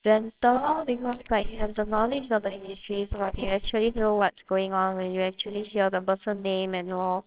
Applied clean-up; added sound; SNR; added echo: neural separator model SepFormer WHAMR!.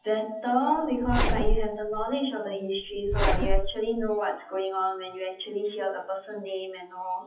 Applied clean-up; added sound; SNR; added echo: classical method WPE with log-MMSE.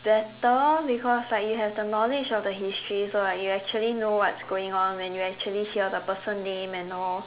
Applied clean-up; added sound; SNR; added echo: none; none; none; none.